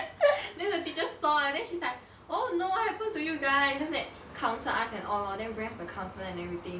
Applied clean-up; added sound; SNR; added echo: none; none; none; none.